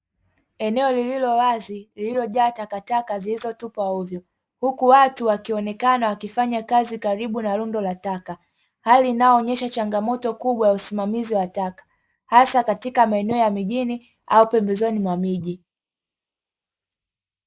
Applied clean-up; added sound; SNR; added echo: neural mask model Resemble Enhance denoiser.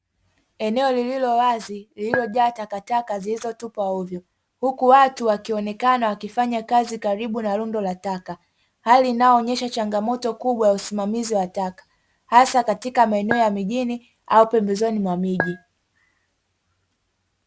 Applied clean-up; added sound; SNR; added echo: none; Chink, clink; 7 dB; none.